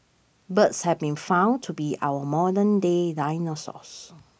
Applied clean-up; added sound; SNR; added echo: none; none; none; none.